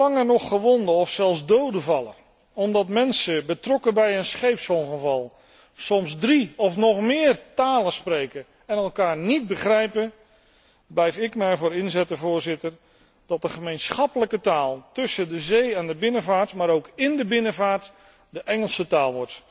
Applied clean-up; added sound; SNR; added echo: none; none; none; none.